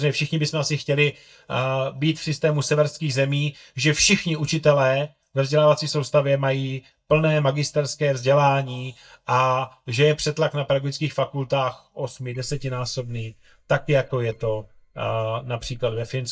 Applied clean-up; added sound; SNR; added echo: neural mask model DeepFilterNet 3.